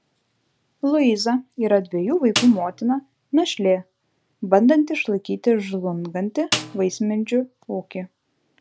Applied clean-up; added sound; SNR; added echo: none; Snare drum; 9 dB; none.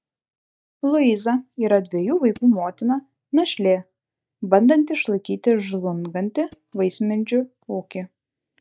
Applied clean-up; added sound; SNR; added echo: neural mask model DeepFilterNet 3.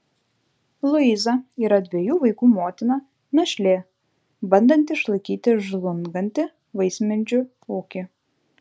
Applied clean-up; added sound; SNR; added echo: none; none; none; none.